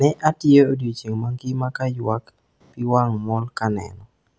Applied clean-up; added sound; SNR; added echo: none; none; none; none.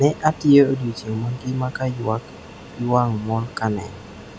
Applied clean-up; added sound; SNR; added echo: none; Fixed-wing aircraft, airplane; 18 dB; none.